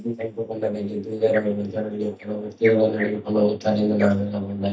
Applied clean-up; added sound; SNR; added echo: neural mask model DeepFilterNet 3.